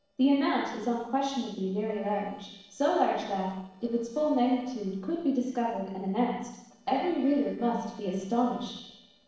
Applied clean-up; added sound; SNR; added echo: neural separator model SepFormer DNS4.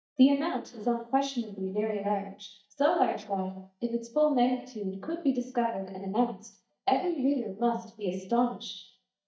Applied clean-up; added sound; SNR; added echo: neural mask model DeepFilterNet 3.